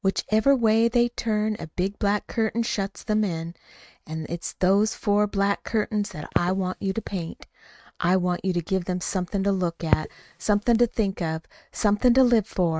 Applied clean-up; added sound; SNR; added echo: neural mask model RNNoise.